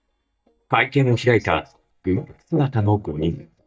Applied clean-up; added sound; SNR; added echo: neural mask model DeepFilterNet 3.